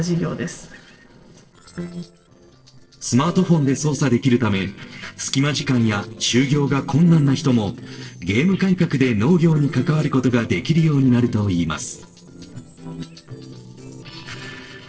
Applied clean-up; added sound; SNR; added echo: neural separator model SepFormer DNS4.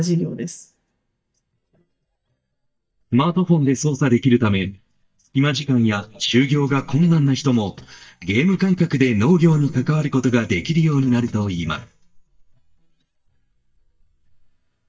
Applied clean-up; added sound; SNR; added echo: neural mask model DeepFilterNet 3.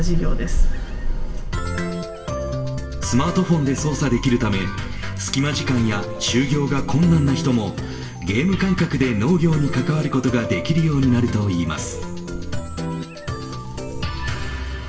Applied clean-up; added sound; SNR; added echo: none; Meow; 12 dB; reverberation time 2.0 s.